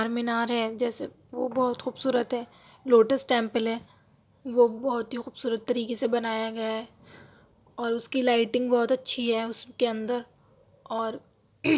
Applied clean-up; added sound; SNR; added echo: none; none; none; none.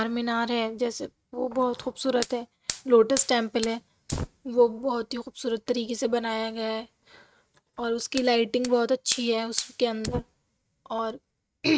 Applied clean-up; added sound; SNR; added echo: neural mask model RNNoise.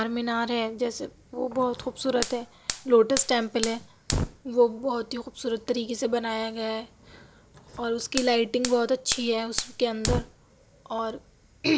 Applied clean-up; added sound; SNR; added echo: none; Fire; 10 dB; none.